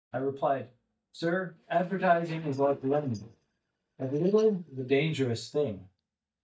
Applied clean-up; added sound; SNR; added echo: neural mask model DeepFilterNet 3.